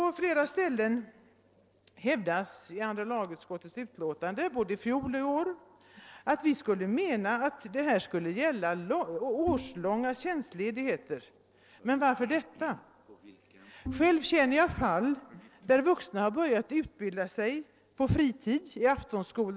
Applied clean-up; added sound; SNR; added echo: neural separator model SepFormer DNS4.